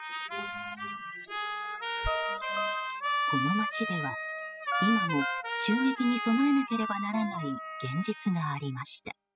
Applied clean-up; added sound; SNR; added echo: classical method spectral subtraction.